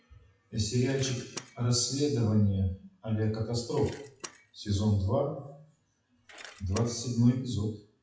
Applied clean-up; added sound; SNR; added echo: classical method WPE with log-MMSE.